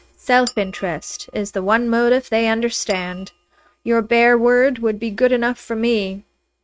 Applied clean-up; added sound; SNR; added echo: neural mask model RNNoise.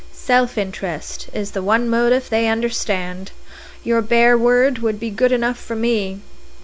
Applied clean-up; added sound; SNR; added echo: none; none; none; none.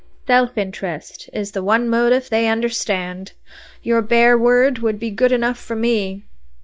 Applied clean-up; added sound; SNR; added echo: neural mask model DeepFilterNet 3.